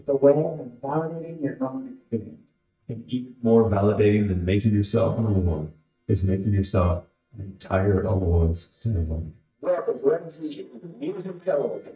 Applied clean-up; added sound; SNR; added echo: neural mask model DeepFilterNet 3.